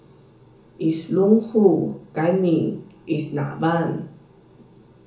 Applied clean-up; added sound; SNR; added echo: none; none; none; reverberation time 0.7 s.